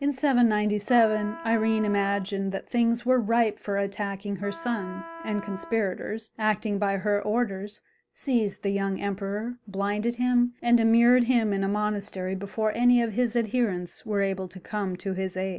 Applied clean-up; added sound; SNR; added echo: none; Wind instrument, woodwind instrument; 16 dB; none.